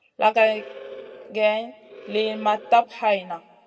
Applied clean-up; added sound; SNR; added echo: none; Animal; 18 dB; reverberation time 1.2 s.